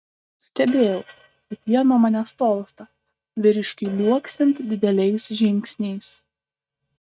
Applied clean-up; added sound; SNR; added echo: neural mask model RNNoise.